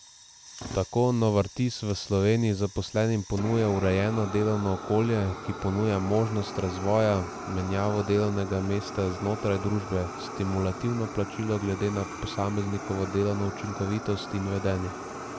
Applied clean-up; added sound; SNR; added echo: none; Fire; 11 dB; none.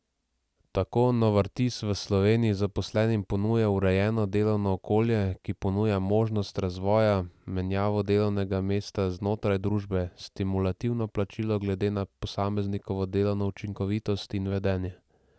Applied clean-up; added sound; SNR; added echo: none; none; none; none.